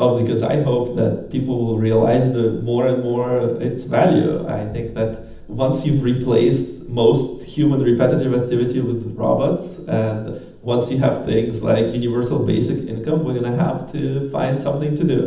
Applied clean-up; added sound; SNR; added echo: none; none; none; reverberation time 0.8 s.